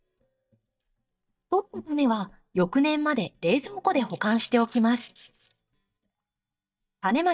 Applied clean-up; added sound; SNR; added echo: neural mask model DeepFilterNet 3.